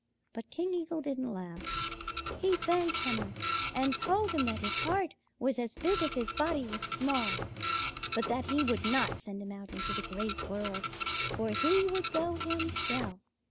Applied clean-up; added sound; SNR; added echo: none; Printer; -1 dB; none.